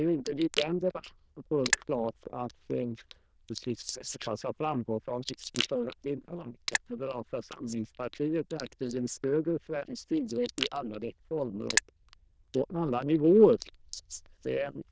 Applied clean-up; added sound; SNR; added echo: neural diffusion model UNIVERSE++.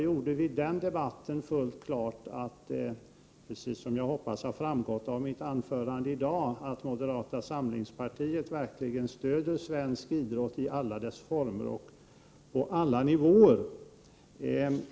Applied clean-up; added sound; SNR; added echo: none; none; none; none.